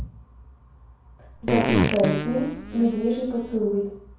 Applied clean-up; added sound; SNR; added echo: none; Fart; 1 dB; reverberation time 0.6 s.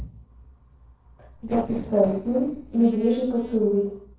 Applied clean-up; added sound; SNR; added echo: neural separator model SepFormer DNS4.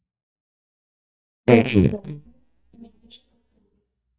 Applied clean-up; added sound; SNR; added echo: neural mask model DeepFilterNet 3.